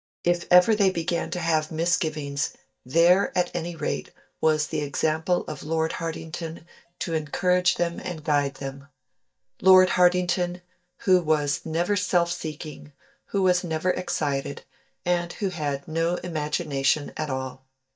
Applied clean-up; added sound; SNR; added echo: neural mask model DeepFilterNet 3.